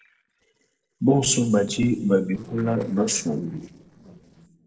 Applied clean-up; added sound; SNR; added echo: neural separator model SepFormer DNS4.